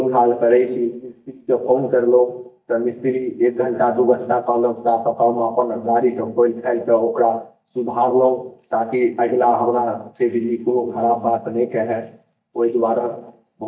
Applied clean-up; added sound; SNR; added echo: neural mask model DeepFilterNet 3.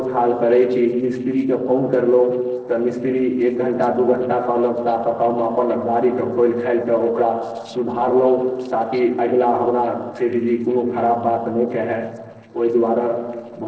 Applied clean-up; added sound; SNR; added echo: neural separator model SepFormer DNS4.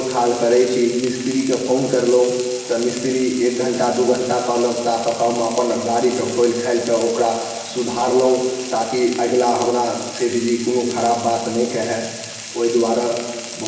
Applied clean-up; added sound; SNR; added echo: none; Frying (food); 13 dB; reverberation time 0.9 s.